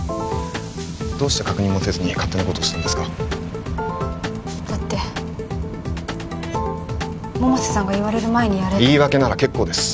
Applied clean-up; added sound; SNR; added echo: none; none; none; none.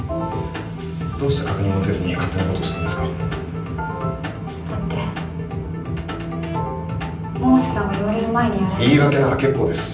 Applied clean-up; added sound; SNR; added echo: none; none; none; reverberation time 0.6 s.